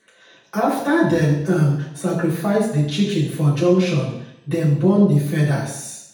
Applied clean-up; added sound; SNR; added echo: none; none; none; reverberation time 0.8 s.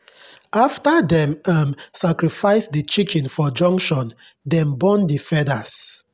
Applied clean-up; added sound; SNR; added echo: none; none; none; none.